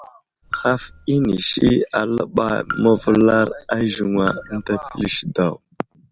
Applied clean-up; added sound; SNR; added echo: none; Raindrop / Drip; 15 dB; none.